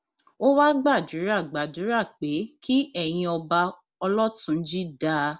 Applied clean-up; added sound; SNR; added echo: none; none; none; none.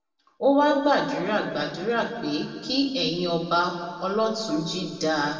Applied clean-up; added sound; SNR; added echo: none; none; none; reverberation time 1.9 s.